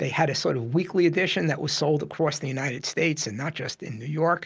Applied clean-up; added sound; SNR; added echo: none; none; none; none.